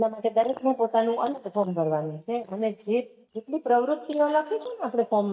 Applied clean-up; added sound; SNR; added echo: neural mask model DeepFilterNet 3.